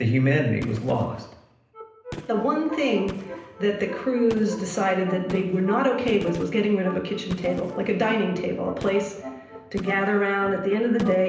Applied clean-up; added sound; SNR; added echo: none; Gunshot, gunfire; 19 dB; reverberation time 0.8 s.